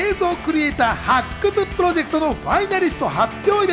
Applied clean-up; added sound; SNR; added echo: none; none; none; none.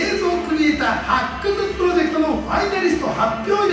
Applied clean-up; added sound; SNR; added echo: none; none; none; reverberation time 0.9 s.